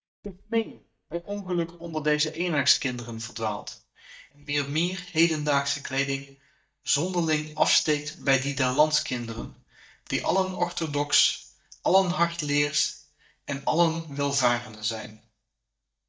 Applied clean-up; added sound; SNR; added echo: neural mask model DeepFilterNet 3.